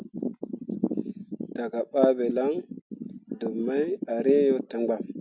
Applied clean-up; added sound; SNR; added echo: none; none; none; none.